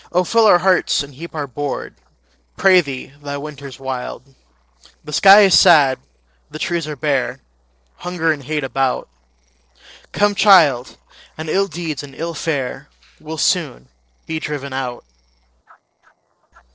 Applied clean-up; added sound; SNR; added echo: neural separator model SepFormer DNS4.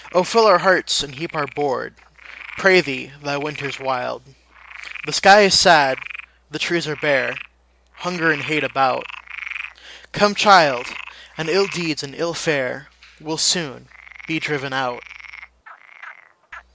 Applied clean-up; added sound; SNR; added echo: none; Frog; 16 dB; none.